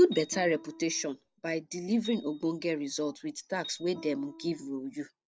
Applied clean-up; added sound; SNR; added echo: none; Piano + Guitar; 18 dB; none.